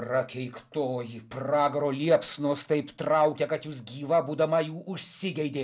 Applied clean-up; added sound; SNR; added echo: none; none; none; none.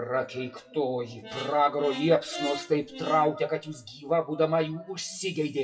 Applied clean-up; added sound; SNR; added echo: classical method WPE with log-MMSE.